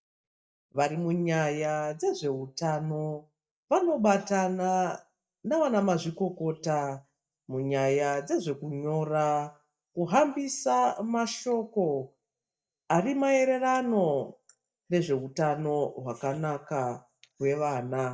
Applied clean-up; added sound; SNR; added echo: neural mask model DeepFilterNet 3.